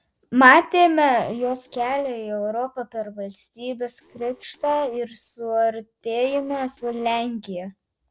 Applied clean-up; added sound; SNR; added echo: neural separator model SepFormer DNS4.